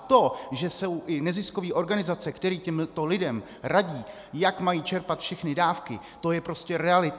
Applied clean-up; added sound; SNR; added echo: none; none; none; none.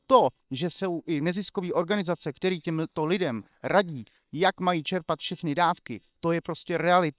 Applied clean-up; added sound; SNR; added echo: neural separator model SepFormer WHAM!.